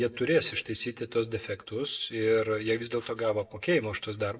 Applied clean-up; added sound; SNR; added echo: neural mask model DeepFilterNet 3.